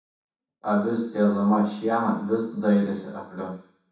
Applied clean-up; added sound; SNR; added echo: none; none; none; reverberation time 0.7 s.